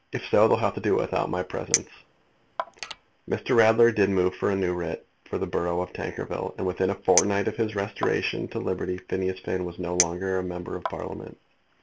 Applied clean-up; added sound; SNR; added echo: none; Chink, clink + Mechanisms; 8 dB; none.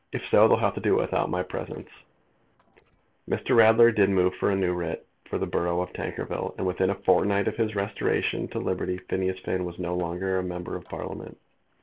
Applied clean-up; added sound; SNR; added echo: neural separator model SepFormer DNS4.